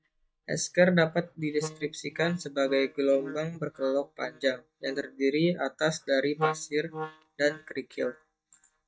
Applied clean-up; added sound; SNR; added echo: neural mask model DeepFilterNet 3.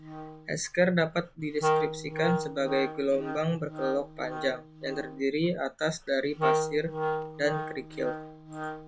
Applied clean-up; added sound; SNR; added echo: none; Wind instrument, woodwind instrument; 4 dB; none.